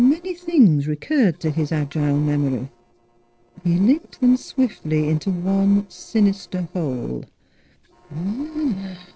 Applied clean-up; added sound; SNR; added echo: neural separator model SepFormer DNS4.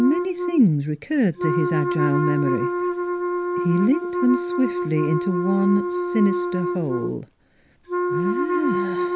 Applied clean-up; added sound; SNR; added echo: none; Wind instrument, woodwind instrument; 2 dB; none.